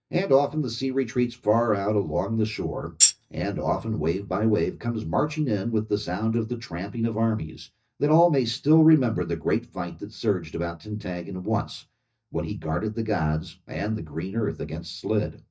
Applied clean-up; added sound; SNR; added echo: neural mask model DeepFilterNet 3.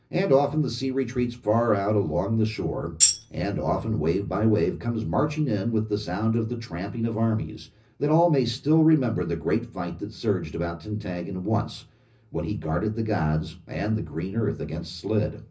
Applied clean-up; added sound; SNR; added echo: none; Tambourine; -1 dB; reverberation time 0.4 s.